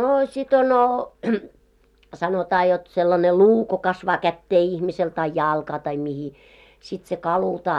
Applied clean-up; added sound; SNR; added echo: none; none; none; none.